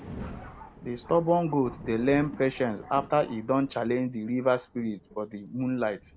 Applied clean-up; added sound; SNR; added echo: none; Thunder; 17 dB; none.